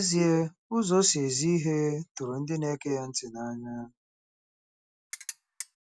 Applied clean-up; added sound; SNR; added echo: none; Ratchet, pawl; 10 dB; none.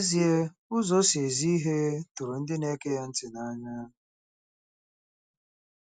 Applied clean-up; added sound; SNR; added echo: none; none; none; none.